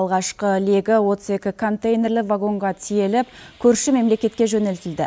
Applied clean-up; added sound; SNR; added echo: none; none; none; none.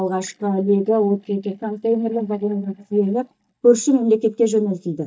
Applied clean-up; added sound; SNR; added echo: neural mask model DeepFilterNet 3.